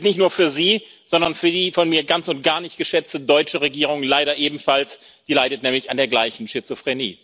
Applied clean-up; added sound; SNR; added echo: none; none; none; none.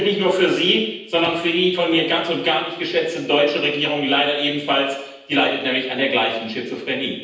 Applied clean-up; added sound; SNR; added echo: none; none; none; reverberation time 0.9 s.